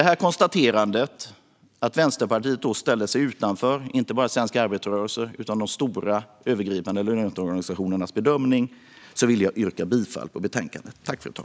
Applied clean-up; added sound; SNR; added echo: none; none; none; none.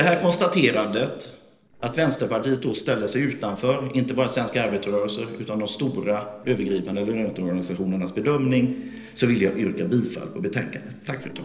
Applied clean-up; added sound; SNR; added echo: neural separator model SepFormer DNS4.